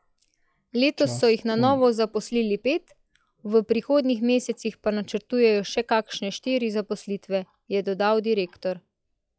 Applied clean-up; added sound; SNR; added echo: classical method log-MMSE.